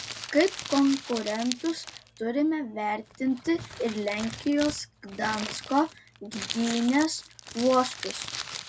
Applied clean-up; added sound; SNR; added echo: none; Crumpling, crinkling; 11 dB; none.